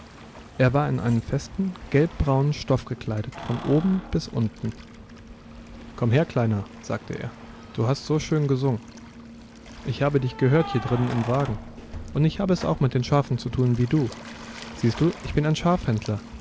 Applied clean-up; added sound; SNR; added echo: none; Keys jangling + Waves, surf; 15 dB; none.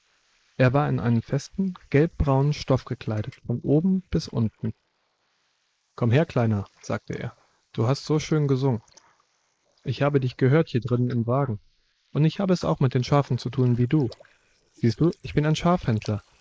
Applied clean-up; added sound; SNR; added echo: neural mask model Resemble Enhance denoiser.